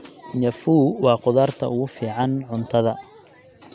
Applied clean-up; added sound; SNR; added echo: none; none; none; none.